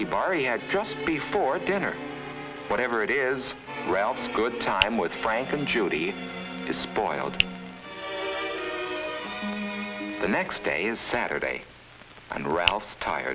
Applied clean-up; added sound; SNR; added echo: none; Finger snapping; 3 dB; none.